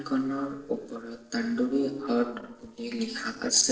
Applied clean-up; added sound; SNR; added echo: neural separator model SepFormer DNS4.